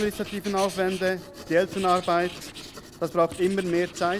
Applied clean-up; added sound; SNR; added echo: none; Writing + Writing; 15 dB; none.